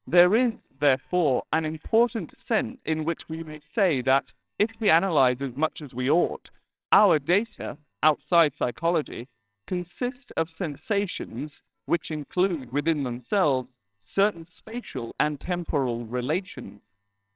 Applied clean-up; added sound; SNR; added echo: neural separator model SepFormer WHAMR!.